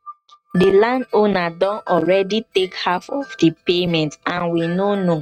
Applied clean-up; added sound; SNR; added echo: neural mask model RNNoise.